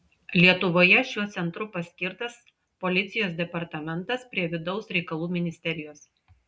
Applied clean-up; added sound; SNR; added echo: none; none; none; none.